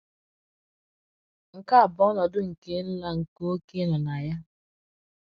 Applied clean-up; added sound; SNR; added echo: none; none; none; none.